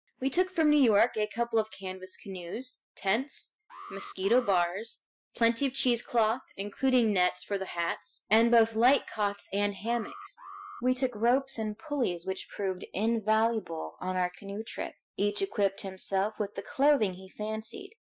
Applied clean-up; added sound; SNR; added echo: classical method Wiener filter.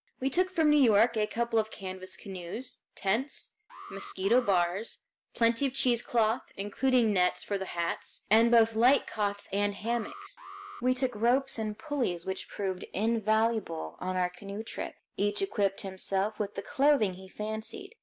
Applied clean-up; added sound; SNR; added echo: none; Alarm; 17 dB; none.